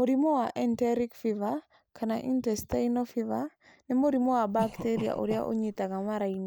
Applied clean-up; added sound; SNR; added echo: neural mask model Resemble Enhance denoiser.